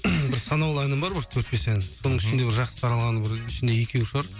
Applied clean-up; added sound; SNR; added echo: none; none; none; none.